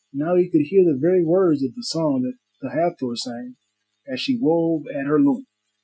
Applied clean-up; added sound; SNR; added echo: classical method Wiener filter.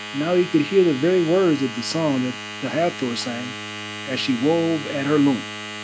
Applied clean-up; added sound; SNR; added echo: none; Domestic sounds, home sounds; 11 dB; none.